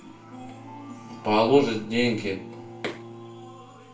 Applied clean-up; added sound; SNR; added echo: none; Bowed string instrument; 17 dB; reverberation time 0.3 s.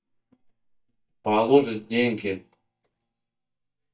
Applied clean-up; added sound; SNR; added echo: neural mask model DeepFilterNet 3.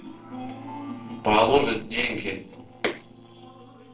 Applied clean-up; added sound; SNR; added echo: neural separator model SepFormer DNS4.